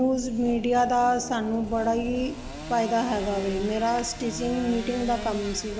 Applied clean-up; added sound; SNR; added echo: none; Sawing / Engine; 13 dB; none.